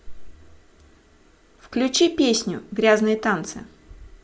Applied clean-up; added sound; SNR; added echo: none; none; none; none.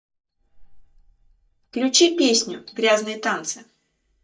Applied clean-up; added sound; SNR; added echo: neural mask model DeepFilterNet 3.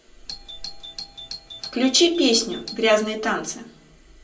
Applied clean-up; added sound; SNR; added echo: none; Doorbell; 15 dB; reverberation time 0.2 s.